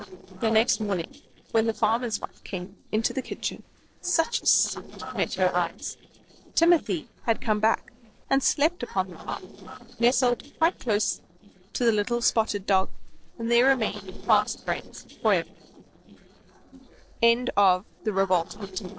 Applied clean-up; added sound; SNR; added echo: neural separator model SepFormer DNS4.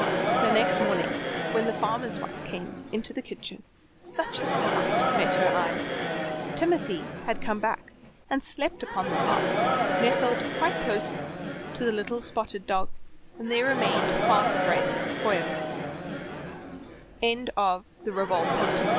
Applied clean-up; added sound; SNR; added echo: none; Crowd; -1 dB; none.